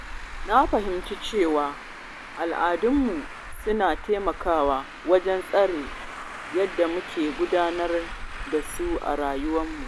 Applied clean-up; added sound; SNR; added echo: none; Traffic noise, roadway noise; 11 dB; none.